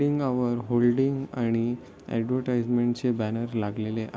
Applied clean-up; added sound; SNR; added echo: none; none; none; none.